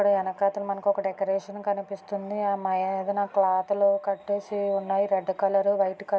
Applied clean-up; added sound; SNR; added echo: none; none; none; none.